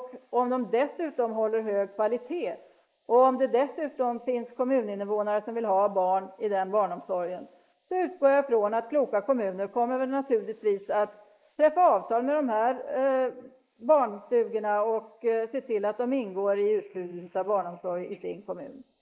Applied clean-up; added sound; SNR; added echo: neural mask model Resemble Enhance denoiser.